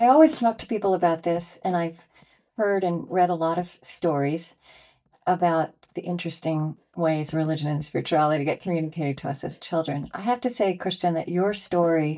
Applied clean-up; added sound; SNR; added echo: neural mask model DeepFilterNet 3.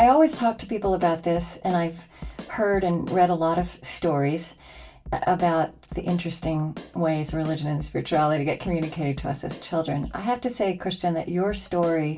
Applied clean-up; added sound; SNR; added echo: none; Drum kit; 17 dB; reverberation time 0.2 s.